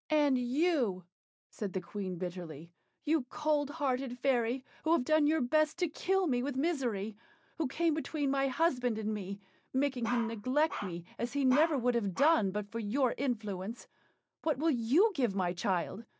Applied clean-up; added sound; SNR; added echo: none; Bark; 10 dB; none.